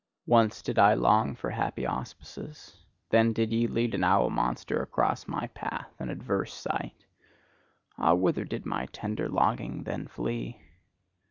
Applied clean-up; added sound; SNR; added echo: none; none; none; none.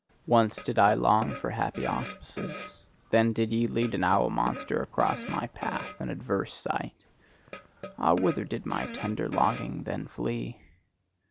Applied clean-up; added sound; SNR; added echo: none; Fart; 13 dB; none.